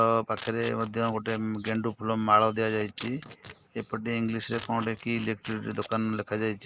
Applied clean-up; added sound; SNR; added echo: neural mask model Resemble Enhance denoiser.